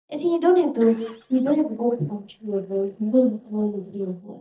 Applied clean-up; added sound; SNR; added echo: neural mask model DeepFilterNet 3.